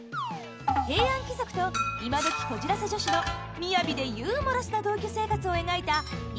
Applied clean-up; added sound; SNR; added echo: none; none; none; none.